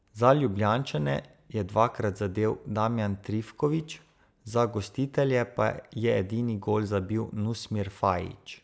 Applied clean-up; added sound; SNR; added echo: none; none; none; none.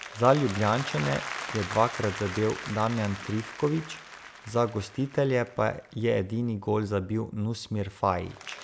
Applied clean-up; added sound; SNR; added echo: none; Applause; 12 dB; none.